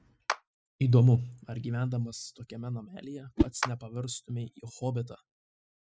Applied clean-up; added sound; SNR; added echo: classical method spectral subtraction.